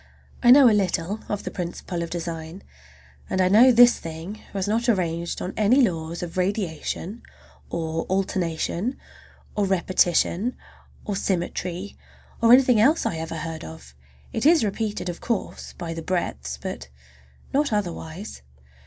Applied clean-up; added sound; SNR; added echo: none; none; none; none.